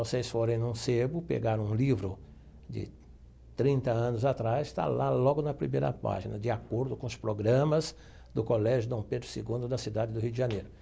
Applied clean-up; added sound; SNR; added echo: none; none; none; none.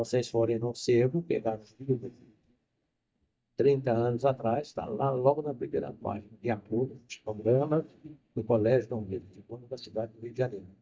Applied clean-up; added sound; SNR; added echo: neural mask model DeepFilterNet 3.